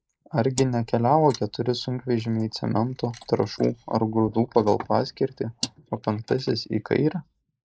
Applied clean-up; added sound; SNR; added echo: neural mask model Resemble Enhance denoiser.